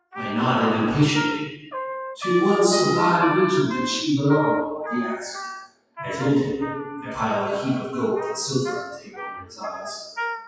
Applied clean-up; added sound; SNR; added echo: classical method WPE with log-MMSE.